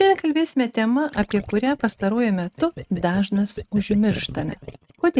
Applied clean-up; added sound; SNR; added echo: neural mask model RNNoise.